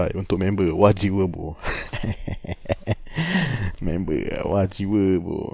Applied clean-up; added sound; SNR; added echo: none; none; none; none.